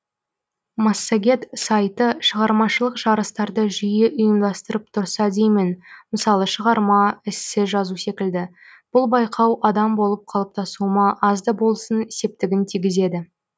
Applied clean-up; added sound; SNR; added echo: none; none; none; none.